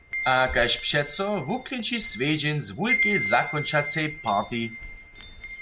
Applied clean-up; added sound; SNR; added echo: none; Wind chime; 5 dB; none.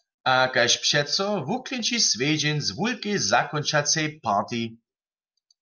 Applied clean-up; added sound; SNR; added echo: none; none; none; none.